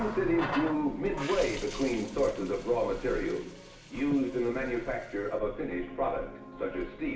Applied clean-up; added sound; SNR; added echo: none; Water tap, faucet; 12 dB; reverberation time 0.8 s.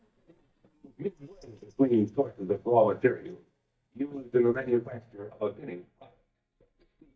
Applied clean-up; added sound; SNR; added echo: neural mask model DeepFilterNet 3.